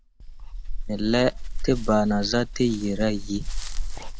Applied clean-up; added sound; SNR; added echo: none; Dog; 3 dB; none.